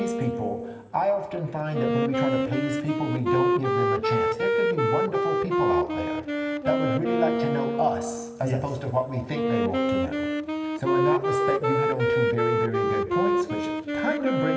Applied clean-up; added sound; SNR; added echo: none; Wind instrument, woodwind instrument; -4 dB; reverberation time 2.1 s.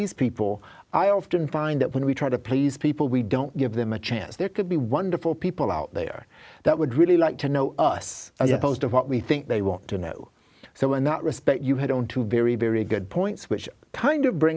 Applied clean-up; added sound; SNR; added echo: none; none; none; none.